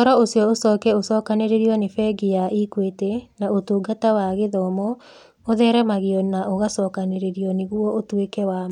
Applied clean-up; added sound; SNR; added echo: none; none; none; none.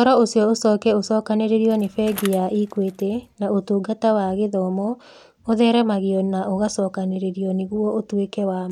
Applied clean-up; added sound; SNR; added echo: none; Bicycle; 20 dB; none.